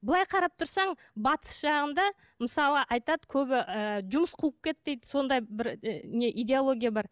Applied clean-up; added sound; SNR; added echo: none; none; none; none.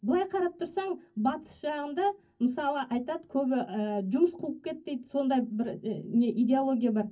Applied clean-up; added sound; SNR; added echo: none; none; none; reverberation time 0.3 s.